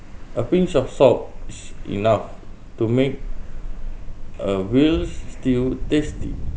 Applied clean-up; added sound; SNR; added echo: none; Ocean; 7 dB; none.